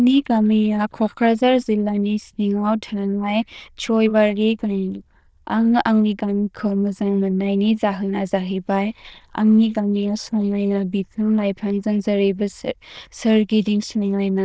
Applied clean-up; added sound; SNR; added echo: neural diffusion model UNIVERSE++.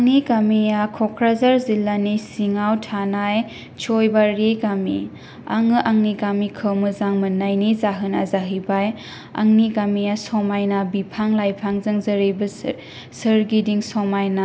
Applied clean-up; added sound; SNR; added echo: none; none; none; none.